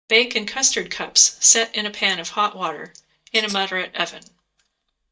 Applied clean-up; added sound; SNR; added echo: neural mask model DeepFilterNet 3.